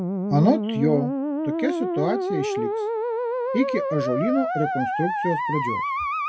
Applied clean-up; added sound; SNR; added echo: none; Musical instrument; 0 dB; none.